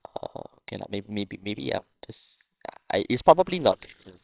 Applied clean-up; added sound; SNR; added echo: neural separator model SepFormer WHAMR!.